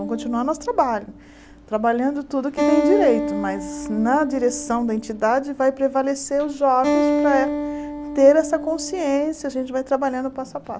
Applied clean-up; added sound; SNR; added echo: none; Acoustic guitar; 5 dB; none.